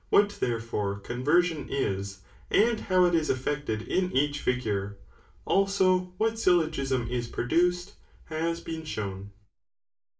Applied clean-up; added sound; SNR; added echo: none; none; none; reverberation time 0.3 s.